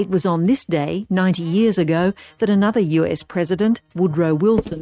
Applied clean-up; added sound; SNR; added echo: neural mask model RNNoise.